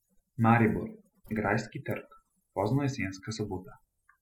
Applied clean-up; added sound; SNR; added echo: classical method spectral subtraction.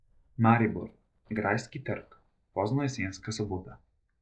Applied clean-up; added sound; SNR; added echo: neural mask model DeepFilterNet 3.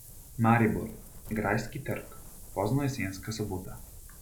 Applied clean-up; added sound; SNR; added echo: none; Wind; 14 dB; none.